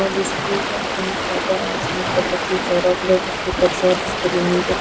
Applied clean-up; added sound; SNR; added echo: none; Stream; 1 dB; none.